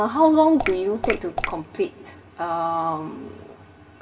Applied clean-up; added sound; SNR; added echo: none; Drip / Water; 5 dB; reverberation time 1.0 s.